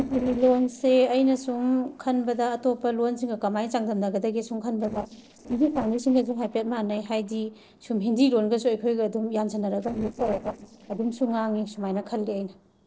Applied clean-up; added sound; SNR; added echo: neural separator model SepFormer DNS4.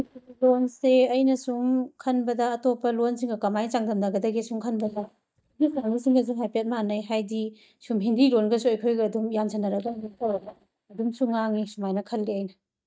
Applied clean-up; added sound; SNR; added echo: neural mask model DeepFilterNet 3.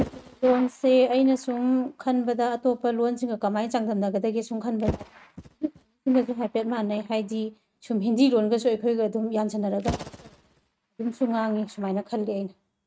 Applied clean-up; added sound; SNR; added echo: neural mask model RNNoise.